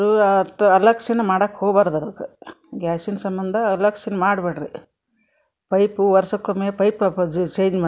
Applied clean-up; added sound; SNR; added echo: none; none; none; none.